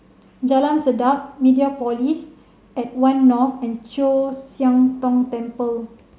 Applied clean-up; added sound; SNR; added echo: none; none; none; none.